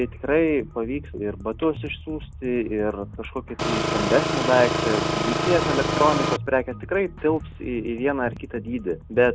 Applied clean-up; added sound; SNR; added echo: none; Engine; -1 dB; none.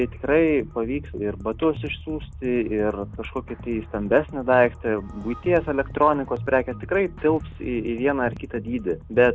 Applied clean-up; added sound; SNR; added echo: none; none; none; none.